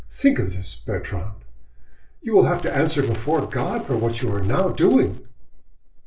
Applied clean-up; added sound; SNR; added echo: neural separator model SepFormer DNS4.